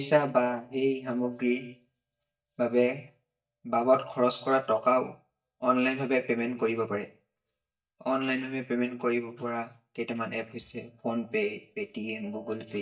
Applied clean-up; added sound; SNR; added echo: neural mask model DeepFilterNet 3.